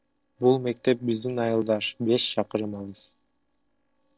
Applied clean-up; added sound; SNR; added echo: neural separator model SepFormer DNS4.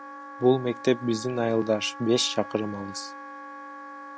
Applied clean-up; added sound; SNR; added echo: none; Wind instrument, woodwind instrument; 14 dB; none.